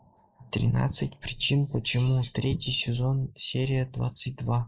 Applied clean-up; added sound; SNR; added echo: neural mask model Resemble Enhance denoiser.